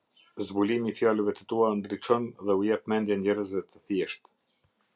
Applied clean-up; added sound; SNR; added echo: none; none; none; none.